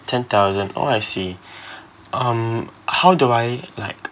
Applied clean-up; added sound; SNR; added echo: none; none; none; none.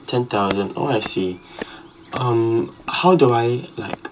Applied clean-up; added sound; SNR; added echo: none; Walk, footsteps; 17 dB; reverberation time 0.2 s.